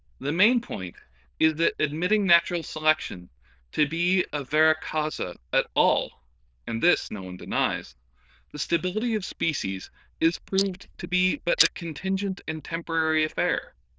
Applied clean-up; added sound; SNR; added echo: neural diffusion model UNIVERSE++.